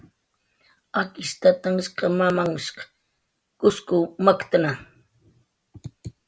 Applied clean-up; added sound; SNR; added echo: none; none; none; none.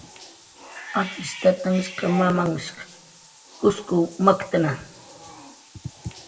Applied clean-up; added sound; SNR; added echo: none; Bathtub (filling or washing) / Cat; 16 dB; reverberation time 0.7 s.